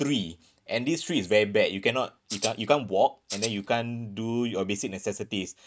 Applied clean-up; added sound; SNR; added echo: neural mask model RNNoise.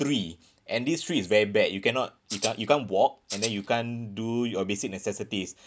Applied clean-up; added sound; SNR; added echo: none; Rattle (instrument); 8 dB; none.